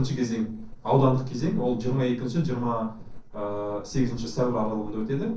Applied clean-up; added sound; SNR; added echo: neural separator model SepFormer DNS4.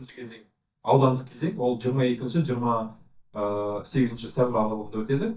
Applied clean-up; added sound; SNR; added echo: neural mask model DeepFilterNet 3.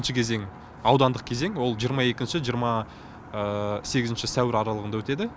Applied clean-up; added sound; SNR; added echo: none; none; none; none.